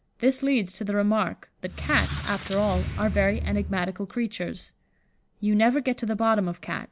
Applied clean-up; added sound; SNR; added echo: none; Squeak; 5 dB; none.